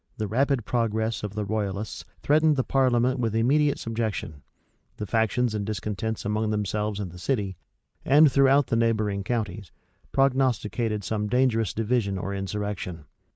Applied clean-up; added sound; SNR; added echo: neural mask model Resemble Enhance denoiser.